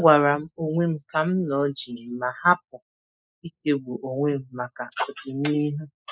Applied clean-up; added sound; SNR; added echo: neural mask model Resemble Enhance denoiser.